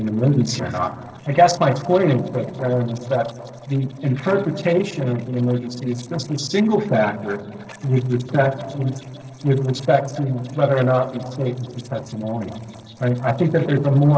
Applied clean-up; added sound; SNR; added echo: neural separator model SepFormer DNS4.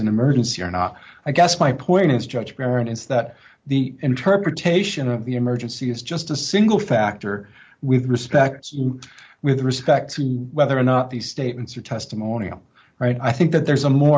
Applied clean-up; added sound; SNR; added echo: none; none; none; none.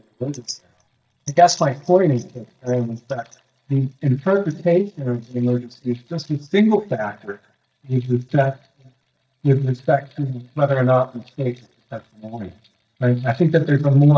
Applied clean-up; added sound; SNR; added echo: neural mask model DeepFilterNet 3.